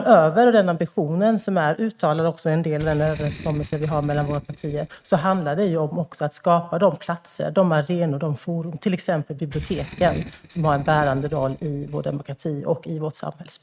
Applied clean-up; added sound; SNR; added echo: neural mask model RNNoise.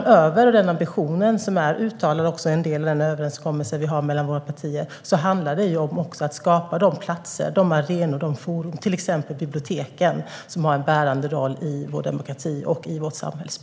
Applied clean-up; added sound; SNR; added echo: none; none; none; none.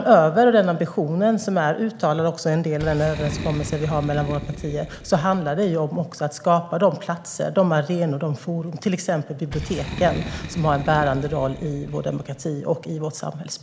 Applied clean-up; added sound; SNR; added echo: none; Boom; 14 dB; none.